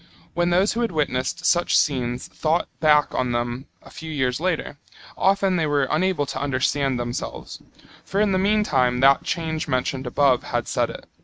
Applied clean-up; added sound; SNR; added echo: neural mask model RNNoise.